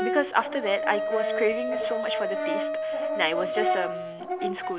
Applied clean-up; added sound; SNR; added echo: none; Brass instrument + Wind instrument, woodwind instrument; -1 dB; none.